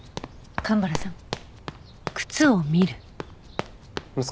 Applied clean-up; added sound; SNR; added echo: none; Run; 10 dB; none.